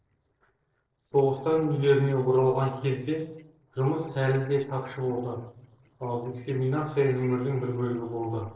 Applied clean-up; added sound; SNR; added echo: neural separator model SepFormer DNS4.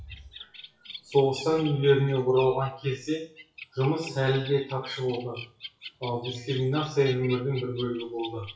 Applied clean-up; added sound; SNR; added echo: classical method WPE with log-MMSE.